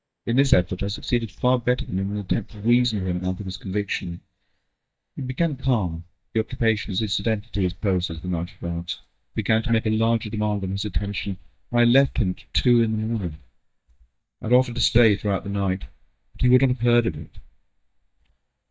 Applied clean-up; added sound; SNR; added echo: neural mask model DeepFilterNet 3.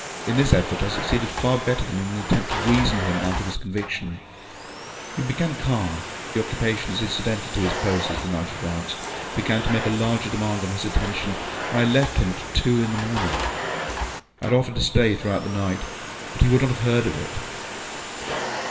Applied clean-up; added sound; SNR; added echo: none; Domestic sounds, home sounds; 7 dB; reverberation time 1.4 s.